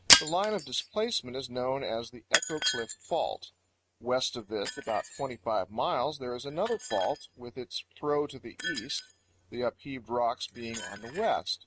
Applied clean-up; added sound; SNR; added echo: neural mask model RNNoise.